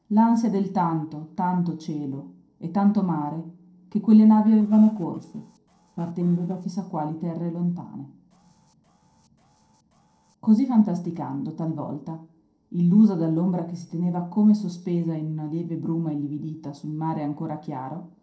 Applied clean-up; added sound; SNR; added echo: neural separator model SepFormer DNS4.